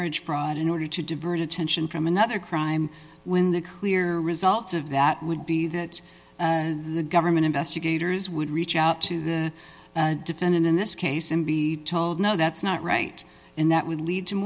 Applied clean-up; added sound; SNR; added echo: none; none; none; none.